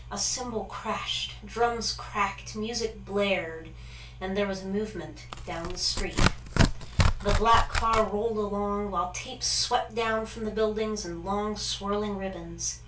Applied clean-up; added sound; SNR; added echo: none; Tearing; -3 dB; reverberation time 0.3 s.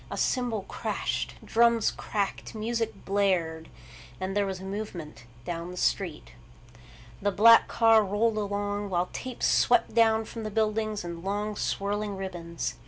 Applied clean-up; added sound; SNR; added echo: none; none; none; none.